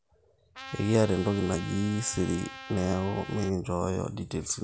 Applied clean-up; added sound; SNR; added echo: none; Trumpet; 14 dB; none.